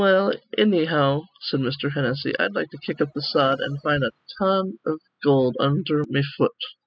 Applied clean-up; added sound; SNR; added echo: classical method spectral subtraction.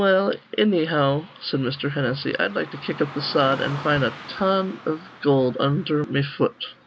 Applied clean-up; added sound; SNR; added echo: none; Car passing by / Traffic noise, roadway noise; 18 dB; none.